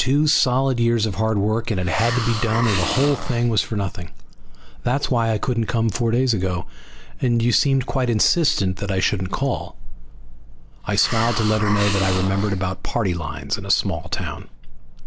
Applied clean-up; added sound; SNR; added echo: none; Hiss; 9 dB; none.